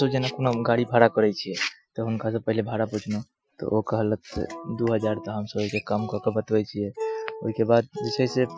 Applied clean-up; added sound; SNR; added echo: classical method Wiener filter.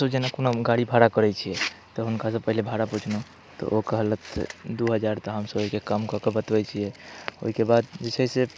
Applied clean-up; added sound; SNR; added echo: none; none; none; none.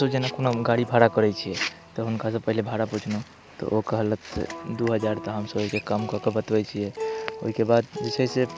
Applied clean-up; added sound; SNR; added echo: none; Acoustic guitar; 14 dB; none.